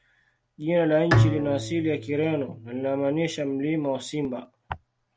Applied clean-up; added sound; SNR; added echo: none; Bowed string instrument; 2 dB; none.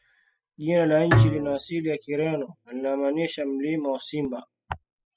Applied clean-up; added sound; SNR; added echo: classical method spectral subtraction.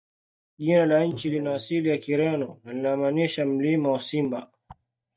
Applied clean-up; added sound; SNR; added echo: neural mask model DeepFilterNet 3.